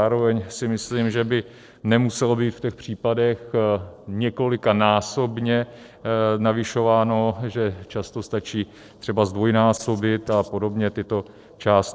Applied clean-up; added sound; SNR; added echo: neural separator model SepFormer DNS4.